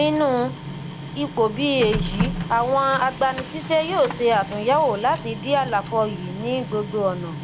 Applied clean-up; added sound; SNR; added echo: none; Printer; 8 dB; none.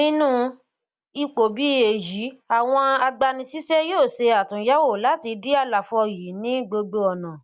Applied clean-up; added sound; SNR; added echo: none; none; none; none.